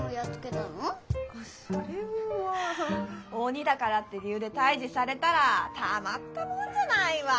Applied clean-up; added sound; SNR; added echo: none; none; none; none.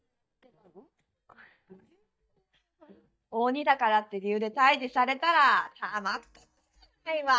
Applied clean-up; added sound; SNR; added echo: neural mask model DeepFilterNet 3.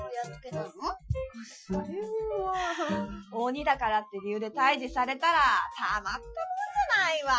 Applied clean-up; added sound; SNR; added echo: classical method Wiener filter.